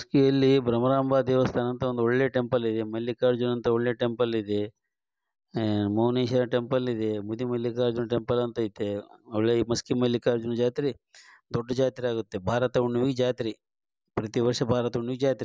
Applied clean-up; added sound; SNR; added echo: none; none; none; none.